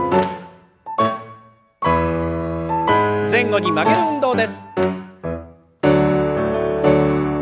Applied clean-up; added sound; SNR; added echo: none; none; none; none.